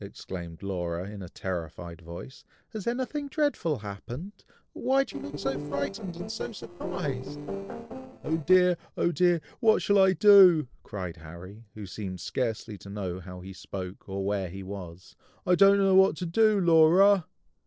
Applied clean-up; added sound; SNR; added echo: neural separator model SepFormer DNS4.